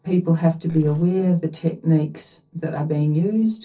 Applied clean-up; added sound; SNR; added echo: neural separator model SepFormer DNS4.